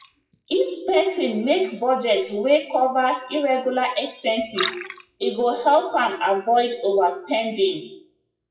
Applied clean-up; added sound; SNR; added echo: classical method WPE with log-MMSE.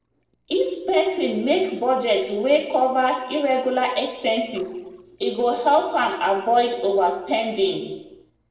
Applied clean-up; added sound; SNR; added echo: neural separator model SepFormer DNS4.